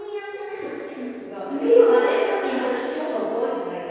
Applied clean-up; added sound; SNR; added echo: none; none; none; reverberation time 2.2 s.